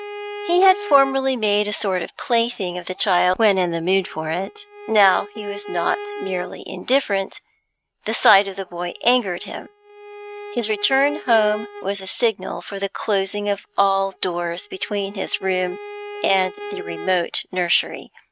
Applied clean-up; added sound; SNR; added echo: neural mask model RNNoise.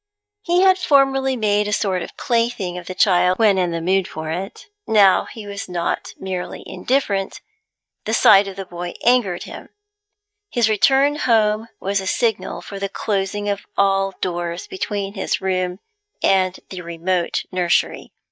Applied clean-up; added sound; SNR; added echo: neural mask model DeepFilterNet 3.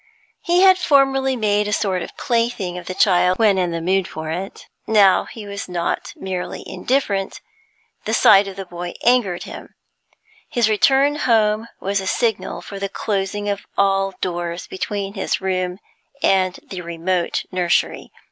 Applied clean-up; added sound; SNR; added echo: none; none; none; none.